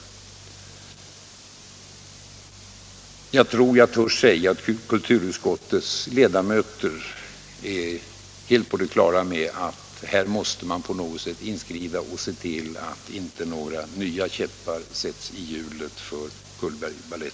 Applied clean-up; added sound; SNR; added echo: none; none; none; none.